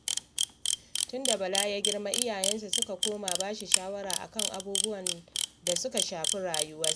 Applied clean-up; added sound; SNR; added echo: none; Camera; -4 dB; none.